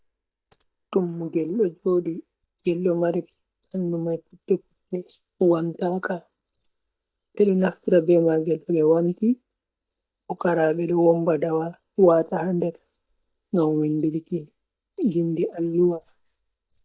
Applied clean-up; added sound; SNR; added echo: neural mask model DeepFilterNet 3.